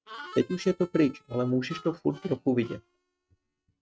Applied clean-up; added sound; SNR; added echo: neural mask model RNNoise.